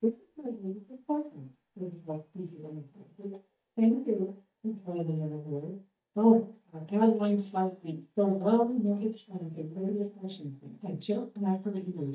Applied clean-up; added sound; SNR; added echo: neural mask model DeepFilterNet 3.